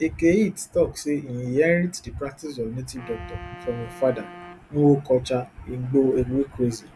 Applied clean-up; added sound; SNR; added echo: none; Wind instrument, woodwind instrument; 20 dB; none.